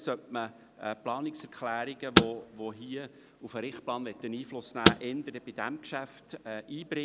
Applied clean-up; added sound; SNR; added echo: none; Car; -5 dB; none.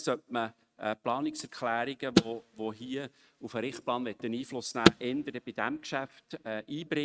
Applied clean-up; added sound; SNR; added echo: neural mask model RNNoise.